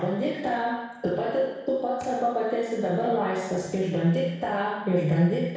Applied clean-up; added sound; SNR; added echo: none; none; none; reverberation time 1.1 s.